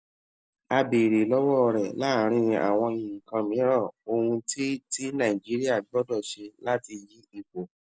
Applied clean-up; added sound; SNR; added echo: none; none; none; none.